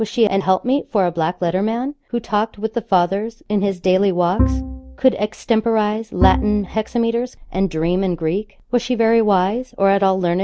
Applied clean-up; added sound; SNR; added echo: none; Bowed string instrument; 4 dB; none.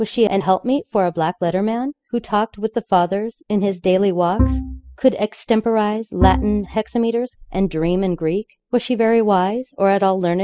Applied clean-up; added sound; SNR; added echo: classical method spectral subtraction.